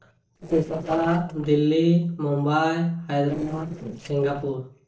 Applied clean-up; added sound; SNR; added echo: neural separator model SepFormer DNS4.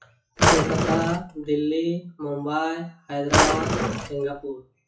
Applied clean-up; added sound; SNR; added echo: classical method WPE with log-MMSE.